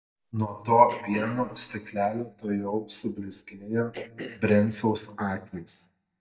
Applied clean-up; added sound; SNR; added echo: neural mask model DeepFilterNet 3.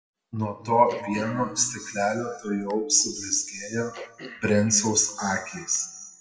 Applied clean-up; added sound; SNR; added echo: classical method WPE with log-MMSE.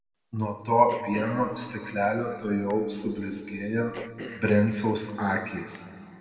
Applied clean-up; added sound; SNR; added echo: none; Cough; 20 dB; reverberation time 2.1 s.